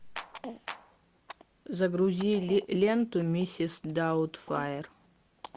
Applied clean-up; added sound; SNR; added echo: none; Clapping; 14 dB; none.